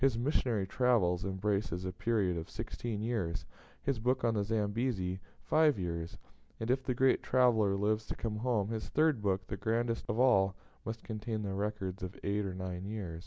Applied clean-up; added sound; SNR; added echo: none; none; none; none.